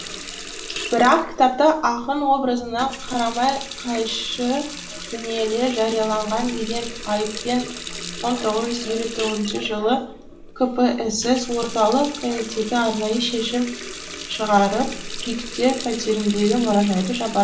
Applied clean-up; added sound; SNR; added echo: none; Water tap, faucet; 11 dB; reverberation time 0.4 s.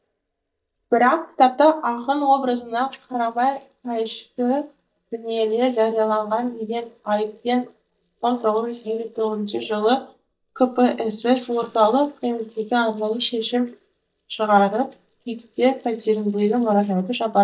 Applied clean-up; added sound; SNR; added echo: neural mask model DeepFilterNet 3.